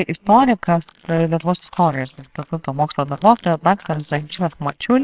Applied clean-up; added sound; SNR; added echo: neural separator model SepFormer WHAMR!.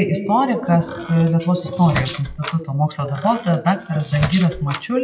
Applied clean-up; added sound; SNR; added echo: classical method WPE with log-MMSE.